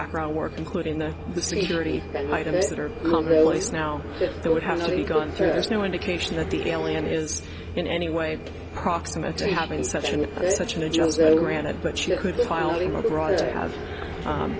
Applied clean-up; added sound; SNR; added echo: none; Subway, metro, underground; -1 dB; none.